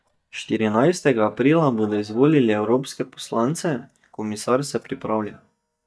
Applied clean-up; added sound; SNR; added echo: neural mask model DeepFilterNet 3.